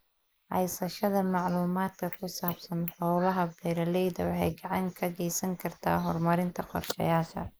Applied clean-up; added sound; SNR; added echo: neural mask model Resemble Enhance denoiser.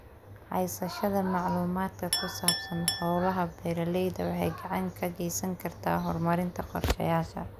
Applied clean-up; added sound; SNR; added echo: none; Chink, clink; 10 dB; none.